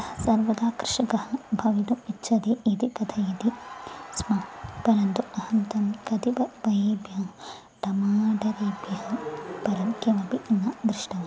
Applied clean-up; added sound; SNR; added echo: none; Crowd; 19 dB; none.